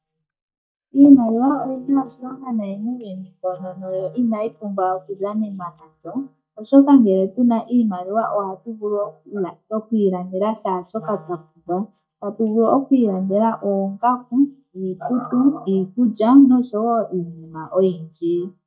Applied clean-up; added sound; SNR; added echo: neural mask model DeepFilterNet 3.